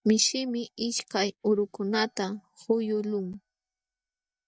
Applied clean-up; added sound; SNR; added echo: neural mask model DeepFilterNet 3.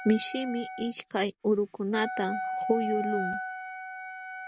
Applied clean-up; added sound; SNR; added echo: none; Wind instrument, woodwind instrument; 6 dB; none.